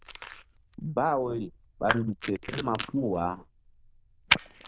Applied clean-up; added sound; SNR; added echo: neural diffusion model UNIVERSE++.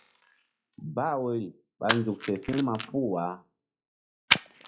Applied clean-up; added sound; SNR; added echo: classical method log-MMSE.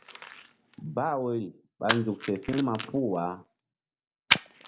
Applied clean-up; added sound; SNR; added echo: none; Splash, splatter; 4 dB; none.